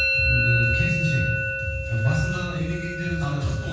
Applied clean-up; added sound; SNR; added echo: none; Musical instrument; 2 dB; reverberation time 1.2 s.